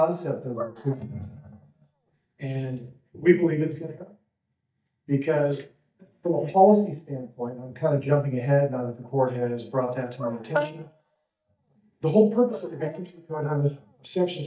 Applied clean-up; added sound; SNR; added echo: neural mask model DeepFilterNet 3.